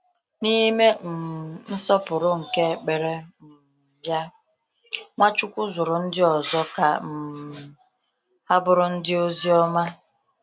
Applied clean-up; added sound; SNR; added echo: none; none; none; none.